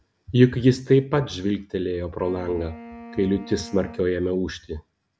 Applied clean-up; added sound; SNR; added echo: none; Wind instrument, woodwind instrument; 19 dB; none.